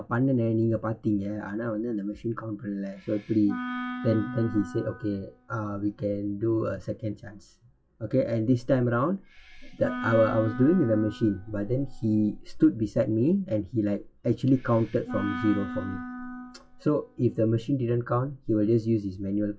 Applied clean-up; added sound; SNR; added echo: classical method WPE with log-MMSE.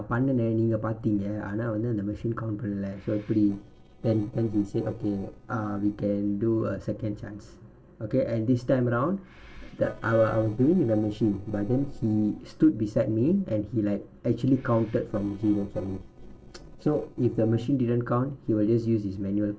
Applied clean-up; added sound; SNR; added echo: neural separator model SepFormer DNS4.